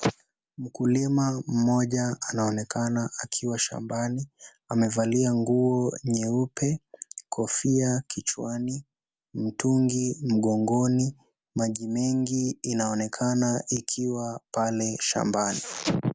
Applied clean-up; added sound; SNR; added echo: none; none; none; none.